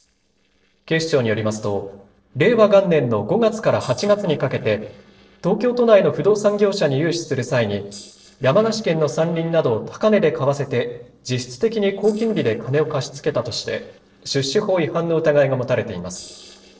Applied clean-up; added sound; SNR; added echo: neural separator model SepFormer DNS4.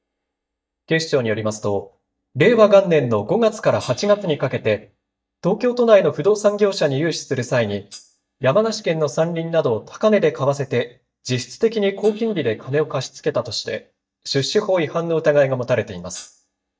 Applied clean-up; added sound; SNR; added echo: neural mask model DeepFilterNet 3.